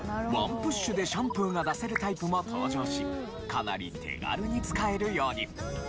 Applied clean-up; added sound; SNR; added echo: none; Thunder; 12 dB; none.